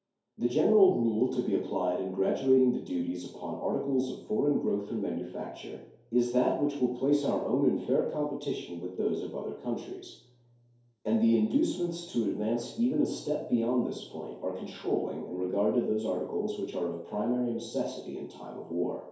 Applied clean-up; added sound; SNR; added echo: none; none; none; reverberation time 2.4 s.